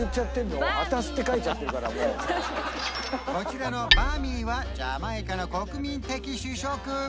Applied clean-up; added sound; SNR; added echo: none; Hammer; 3 dB; none.